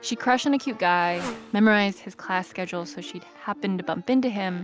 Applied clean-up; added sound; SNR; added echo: none; Motorcycle; 20 dB; none.